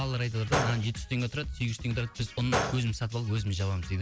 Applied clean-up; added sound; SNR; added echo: none; Gunshot, gunfire; 6 dB; none.